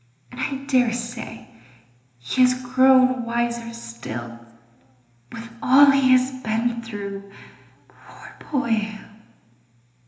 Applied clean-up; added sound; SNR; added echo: none; none; none; reverberation time 1.0 s.